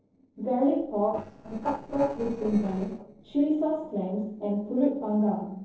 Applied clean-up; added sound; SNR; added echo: neural separator model SepFormer DNS4.